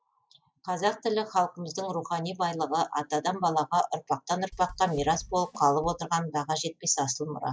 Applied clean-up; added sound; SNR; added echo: classical method log-MMSE.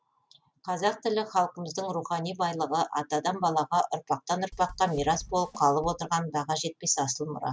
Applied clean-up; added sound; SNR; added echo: none; Drum / Drum kit; 17 dB; none.